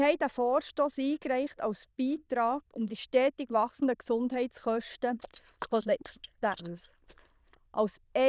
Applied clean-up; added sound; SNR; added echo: neural diffusion model UNIVERSE++.